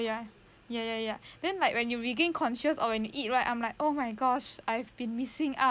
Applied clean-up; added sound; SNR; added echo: none; none; none; none.